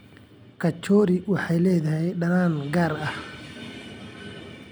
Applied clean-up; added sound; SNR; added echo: none; none; none; none.